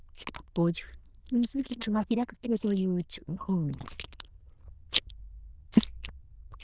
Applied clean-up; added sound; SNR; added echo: neural diffusion model UNIVERSE++.